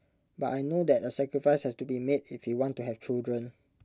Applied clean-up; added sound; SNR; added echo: none; none; none; none.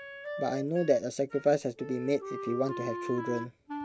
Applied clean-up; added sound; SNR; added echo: none; Wind instrument, woodwind instrument; 9 dB; none.